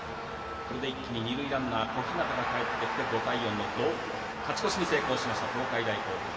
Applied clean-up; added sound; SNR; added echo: none; Buzz; 18 dB; reverberation time 1.9 s.